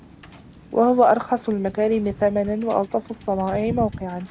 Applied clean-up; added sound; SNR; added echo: none; Wind / Boat, Water vehicle; 16 dB; none.